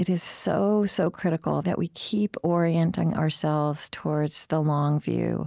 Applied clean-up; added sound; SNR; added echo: none; none; none; none.